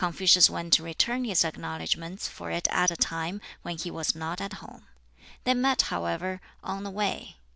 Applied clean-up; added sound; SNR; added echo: none; none; none; none.